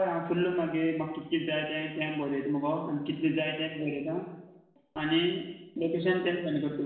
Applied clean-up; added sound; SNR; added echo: none; none; none; reverberation time 0.9 s.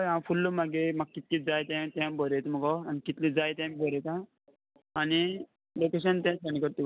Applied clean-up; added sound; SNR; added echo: none; none; none; none.